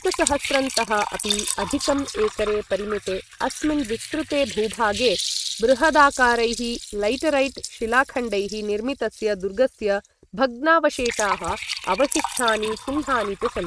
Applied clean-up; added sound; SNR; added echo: neural mask model RNNoise.